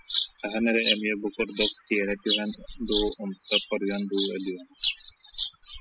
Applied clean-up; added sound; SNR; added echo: classical method spectral subtraction.